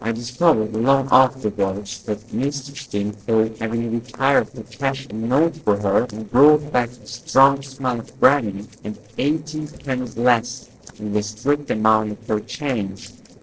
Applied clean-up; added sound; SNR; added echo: neural separator model SepFormer DNS4.